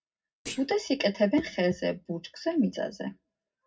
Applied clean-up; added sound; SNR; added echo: neural separator model SepFormer DNS4.